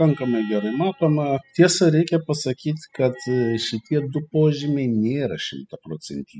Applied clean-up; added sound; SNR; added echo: classical method spectral subtraction.